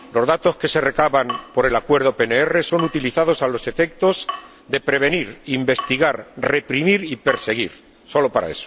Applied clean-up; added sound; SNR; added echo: none; Drip / Water tap, faucet; 17 dB; none.